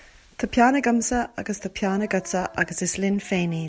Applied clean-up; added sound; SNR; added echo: none; none; none; none.